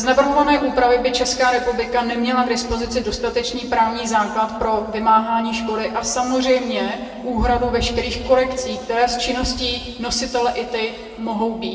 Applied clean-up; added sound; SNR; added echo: none; none; none; reverberation time 1.9 s.